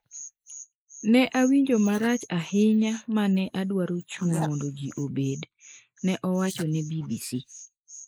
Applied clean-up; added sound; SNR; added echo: neural mask model Resemble Enhance denoiser.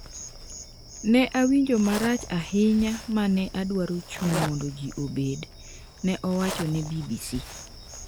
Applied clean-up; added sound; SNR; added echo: none; Zipper (clothing); 13 dB; none.